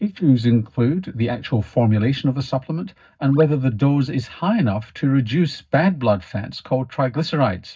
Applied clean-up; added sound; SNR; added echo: neural mask model DeepFilterNet 3.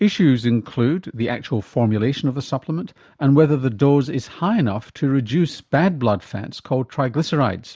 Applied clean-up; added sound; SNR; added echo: none; none; none; none.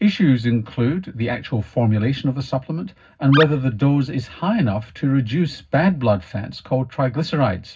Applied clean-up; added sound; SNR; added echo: none; Animal; 8 dB; reverberation time 0.4 s.